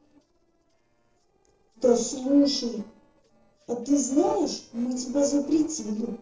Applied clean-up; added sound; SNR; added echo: neural separator model SepFormer DNS4.